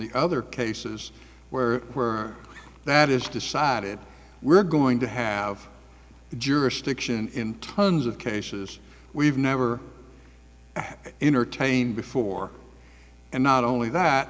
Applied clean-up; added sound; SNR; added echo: none; none; none; none.